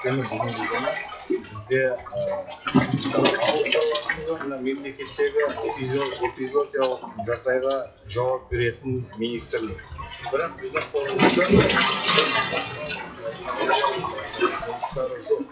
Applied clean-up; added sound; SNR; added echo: classical method WPE with log-MMSE.